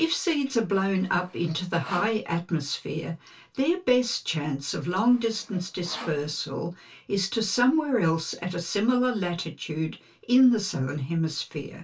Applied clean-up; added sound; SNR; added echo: none; Sawing; 19 dB; reverberation time 0.2 s.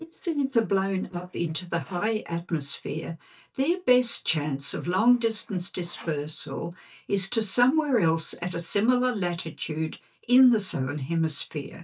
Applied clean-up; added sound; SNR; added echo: neural mask model DeepFilterNet 3.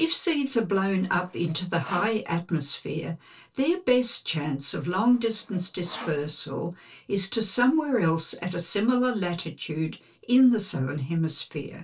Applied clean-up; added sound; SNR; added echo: neural separator model SepFormer DNS4.